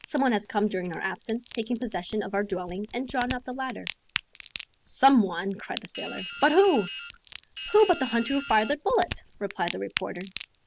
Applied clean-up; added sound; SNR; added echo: none; Drip + Crack; 10 dB; none.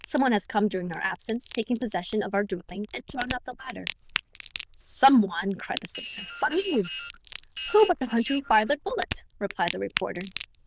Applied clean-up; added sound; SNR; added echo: neural diffusion model UNIVERSE++.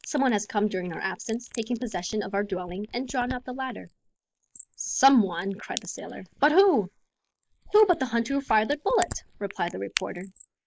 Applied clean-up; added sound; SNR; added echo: neural mask model Resemble Enhance denoiser.